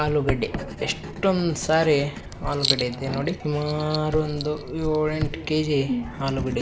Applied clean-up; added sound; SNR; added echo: none; Writing; 7 dB; none.